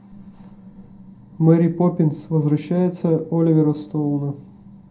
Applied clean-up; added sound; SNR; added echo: none; none; none; reverberation time 0.2 s.